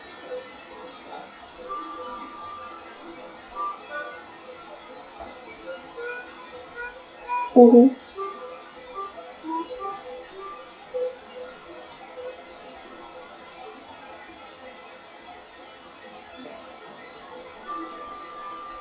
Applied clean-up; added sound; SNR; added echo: classical method WPE with log-MMSE.